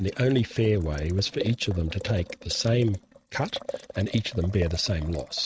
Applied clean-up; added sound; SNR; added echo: neural mask model RNNoise.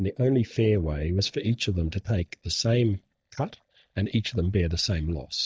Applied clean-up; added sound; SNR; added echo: neural mask model DeepFilterNet 3.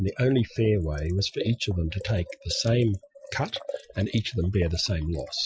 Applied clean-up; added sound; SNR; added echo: classical method Wiener filter.